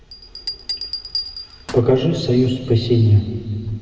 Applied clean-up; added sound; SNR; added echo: none; Bell; 14 dB; reverberation time 1.9 s.